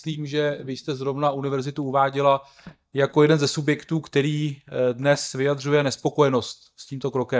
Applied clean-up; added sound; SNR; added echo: neural mask model DeepFilterNet 3.